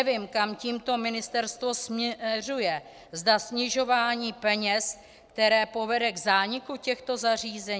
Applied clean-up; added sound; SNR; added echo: none; none; none; none.